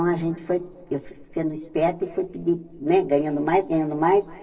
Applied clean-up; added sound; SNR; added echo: neural separator model SepFormer DNS4.